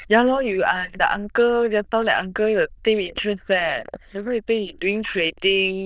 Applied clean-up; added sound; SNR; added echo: neural diffusion model UNIVERSE++.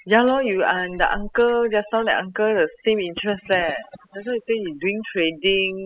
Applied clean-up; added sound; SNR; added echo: classical method spectral subtraction.